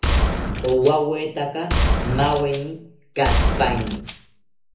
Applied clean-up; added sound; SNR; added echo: none; Gunshot, gunfire; 0 dB; reverberation time 0.7 s.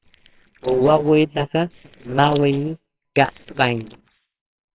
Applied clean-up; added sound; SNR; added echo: neural separator model SepFormer WHAMR!.